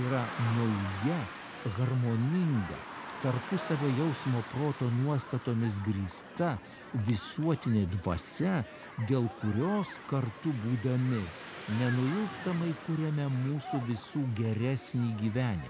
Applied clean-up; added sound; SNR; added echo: none; Human group actions + Car passing by / Traffic noise, roadway noise; 13 dB; none.